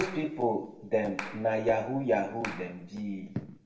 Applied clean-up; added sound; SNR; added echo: none; Clapping; 14 dB; reverberation time 0.6 s.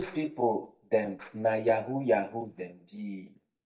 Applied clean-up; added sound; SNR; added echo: neural mask model DeepFilterNet 3.